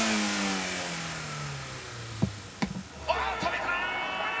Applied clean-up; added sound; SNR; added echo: none; Car; 1 dB; reverberation time 0.4 s.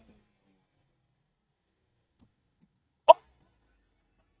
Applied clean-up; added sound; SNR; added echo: neural mask model DeepFilterNet 3.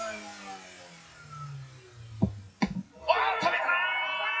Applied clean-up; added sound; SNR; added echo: classical method WPE with log-MMSE.